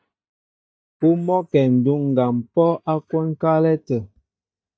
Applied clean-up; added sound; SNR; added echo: neural mask model DeepFilterNet 3.